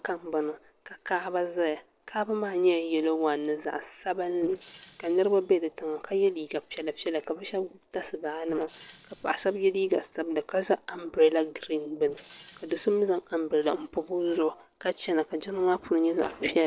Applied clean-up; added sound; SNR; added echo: neural separator model SepFormer DNS4.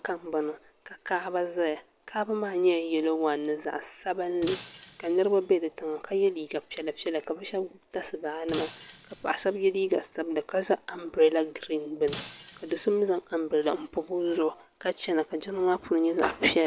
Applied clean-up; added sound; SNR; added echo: none; Shatter; 18 dB; none.